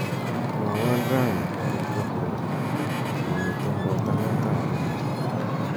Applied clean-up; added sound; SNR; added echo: none; Wind / Ocean; -5 dB; none.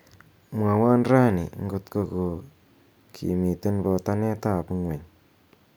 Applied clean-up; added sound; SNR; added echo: none; none; none; none.